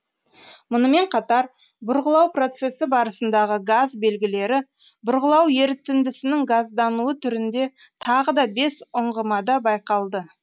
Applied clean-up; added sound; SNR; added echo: none; none; none; none.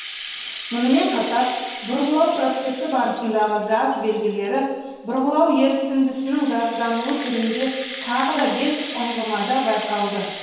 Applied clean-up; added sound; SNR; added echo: none; Rattle (instrument); 13 dB; reverberation time 1.2 s.